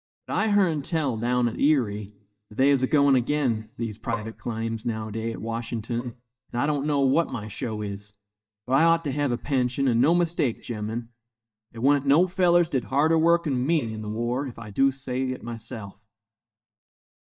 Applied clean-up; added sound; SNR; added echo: neural mask model DeepFilterNet 3.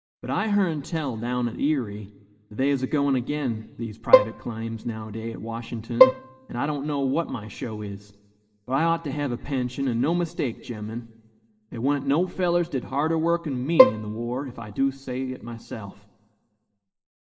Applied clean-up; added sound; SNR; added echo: none; Bowed string instrument; -3 dB; reverberation time 1.2 s.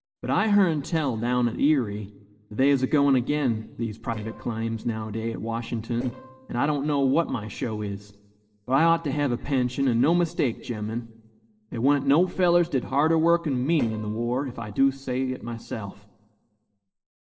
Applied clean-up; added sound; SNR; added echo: neural separator model SepFormer DNS4.